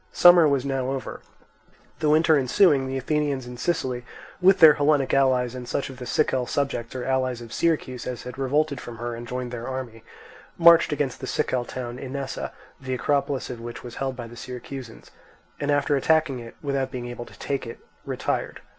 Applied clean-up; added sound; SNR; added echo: none; none; none; none.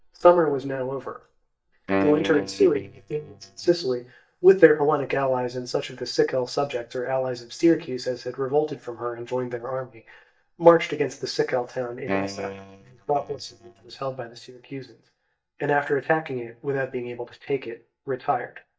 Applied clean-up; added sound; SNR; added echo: neural mask model DeepFilterNet 3.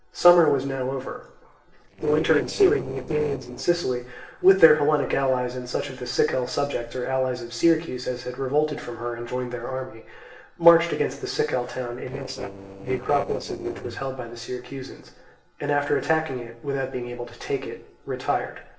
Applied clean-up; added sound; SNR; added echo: neural separator model SepFormer DNS4.